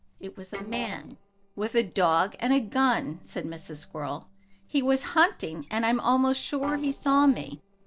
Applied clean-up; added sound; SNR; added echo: neural separator model SepFormer DNS4.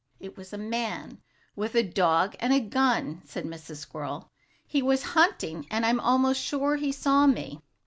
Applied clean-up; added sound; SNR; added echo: none; none; none; none.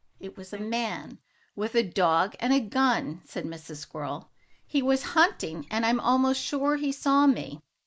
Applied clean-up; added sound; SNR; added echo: neural mask model Resemble Enhance denoiser.